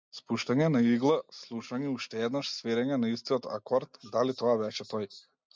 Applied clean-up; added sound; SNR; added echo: none; none; none; none.